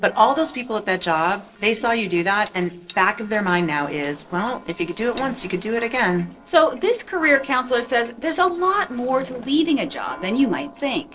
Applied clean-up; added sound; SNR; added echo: neural separator model SepFormer DNS4.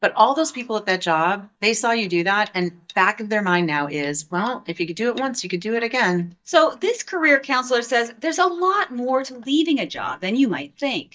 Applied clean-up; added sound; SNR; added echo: neural mask model DeepFilterNet 3.